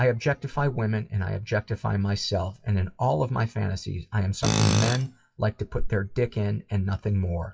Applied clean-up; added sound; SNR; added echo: classical method WPE with log-MMSE.